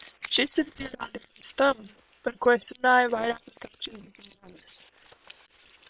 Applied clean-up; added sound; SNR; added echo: neural separator model SepFormer WHAM!.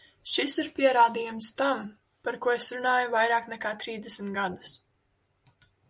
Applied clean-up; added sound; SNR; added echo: none; none; none; none.